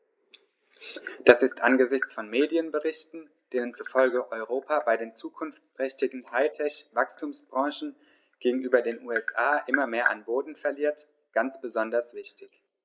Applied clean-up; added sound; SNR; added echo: neural mask model Resemble Enhance denoiser.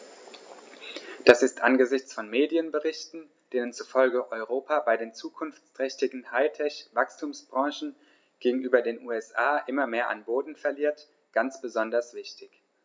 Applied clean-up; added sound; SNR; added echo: none; none; none; none.